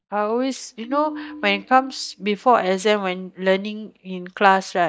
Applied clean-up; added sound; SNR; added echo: neural mask model DeepFilterNet 3.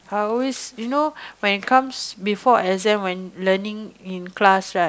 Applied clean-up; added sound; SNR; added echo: none; none; none; none.